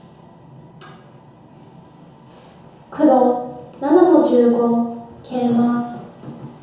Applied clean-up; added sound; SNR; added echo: none; none; none; reverberation time 0.9 s.